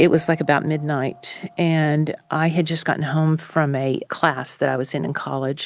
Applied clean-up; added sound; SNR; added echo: none; none; none; none.